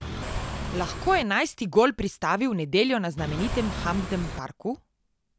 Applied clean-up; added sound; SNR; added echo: none; Engine / Car; 5 dB; none.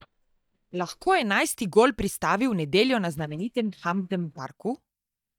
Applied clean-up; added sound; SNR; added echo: neural mask model DeepFilterNet 3.